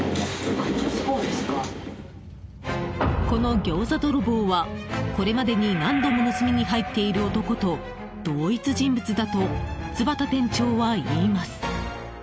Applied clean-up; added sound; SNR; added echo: none; Boat, Water vehicle; 16 dB; none.